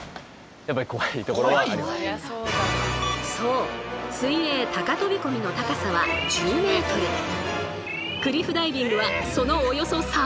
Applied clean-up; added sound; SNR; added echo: none; none; none; none.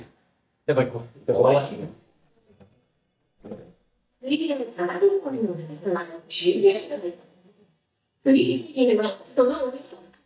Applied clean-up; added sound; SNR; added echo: neural mask model DeepFilterNet 3.